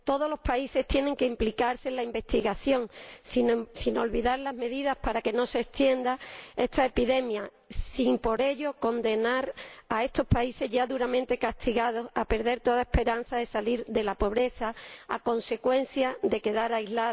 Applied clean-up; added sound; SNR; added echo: none; none; none; none.